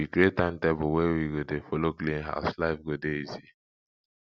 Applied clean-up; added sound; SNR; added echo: none; none; none; none.